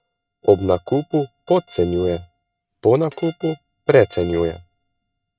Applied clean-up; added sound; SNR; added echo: neural mask model RNNoise.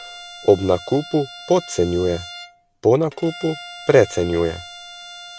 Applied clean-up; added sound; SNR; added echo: none; Bowed string instrument; 17 dB; none.